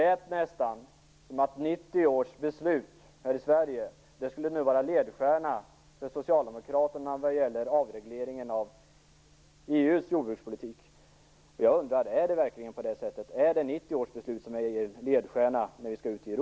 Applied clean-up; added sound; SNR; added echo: none; none; none; none.